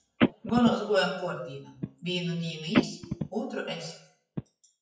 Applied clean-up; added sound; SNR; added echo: classical method WPE with log-MMSE.